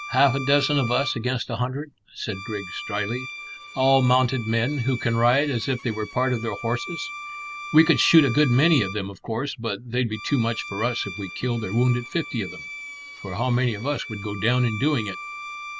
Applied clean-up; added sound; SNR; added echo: none; Bowed string instrument; 12 dB; none.